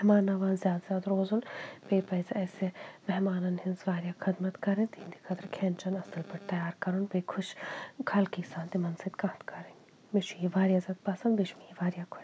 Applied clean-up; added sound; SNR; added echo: none; none; none; none.